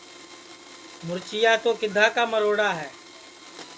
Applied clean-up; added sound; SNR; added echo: none; Domestic sounds, home sounds; 19 dB; none.